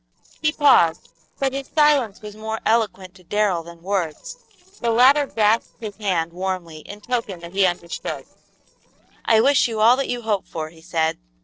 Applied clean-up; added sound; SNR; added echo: neural separator model SepFormer DNS4.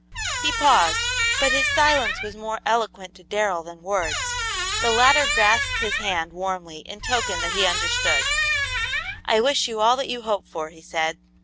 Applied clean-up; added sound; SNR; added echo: none; Squeak; 0 dB; none.